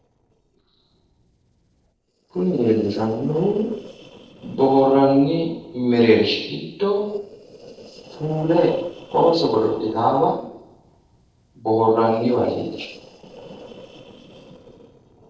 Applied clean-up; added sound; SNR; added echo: neural separator model SepFormer DNS4.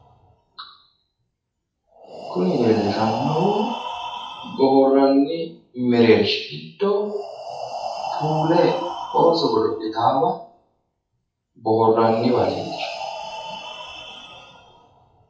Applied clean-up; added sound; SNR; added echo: classical method WPE with log-MMSE.